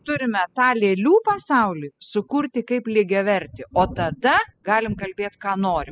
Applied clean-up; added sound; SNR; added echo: classical method spectral subtraction.